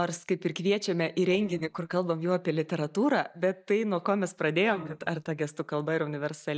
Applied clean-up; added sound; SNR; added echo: neural mask model DeepFilterNet 3.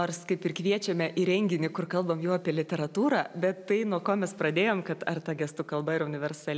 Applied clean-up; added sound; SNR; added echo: none; none; none; none.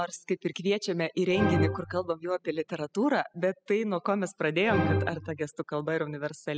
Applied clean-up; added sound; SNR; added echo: classical method spectral subtraction.